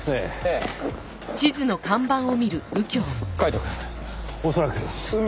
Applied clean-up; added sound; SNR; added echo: none; none; none; none.